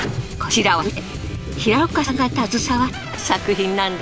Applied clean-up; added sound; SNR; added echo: none; Squeak; 16 dB; none.